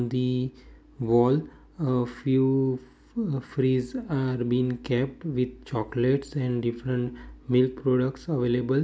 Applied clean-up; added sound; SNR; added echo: none; none; none; none.